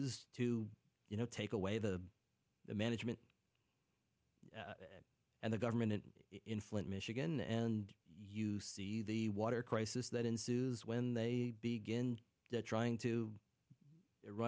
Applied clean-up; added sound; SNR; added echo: none; none; none; none.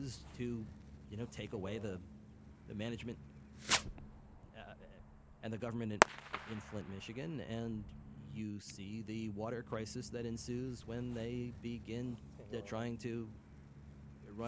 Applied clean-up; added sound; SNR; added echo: none; Fireworks; 1 dB; none.